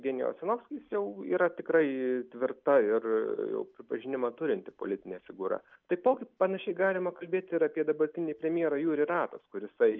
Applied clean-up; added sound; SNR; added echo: none; none; none; none.